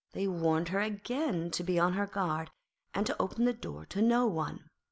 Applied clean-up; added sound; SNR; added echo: none; none; none; none.